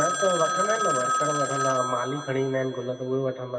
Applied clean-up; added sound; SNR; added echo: none; Telephone; 1 dB; reverberation time 1.9 s.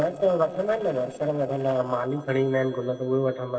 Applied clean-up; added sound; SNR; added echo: neural separator model SepFormer DNS4.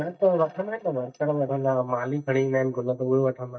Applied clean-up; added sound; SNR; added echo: neural mask model DeepFilterNet 3.